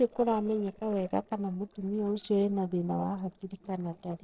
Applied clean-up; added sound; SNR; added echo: neural separator model SepFormer DNS4.